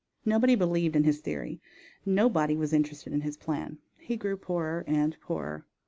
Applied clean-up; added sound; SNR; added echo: none; none; none; none.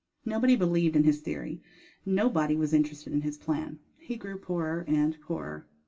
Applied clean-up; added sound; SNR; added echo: none; none; none; reverberation time 0.2 s.